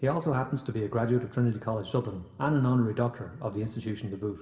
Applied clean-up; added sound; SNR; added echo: none; none; none; reverberation time 2.9 s.